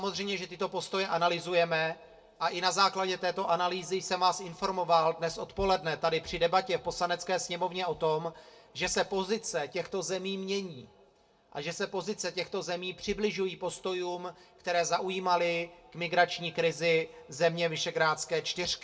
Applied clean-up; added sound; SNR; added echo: none; none; none; reverberation time 0.2 s.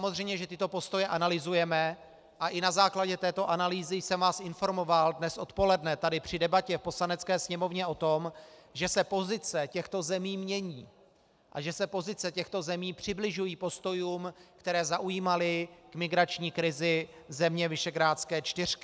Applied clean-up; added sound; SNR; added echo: none; none; none; none.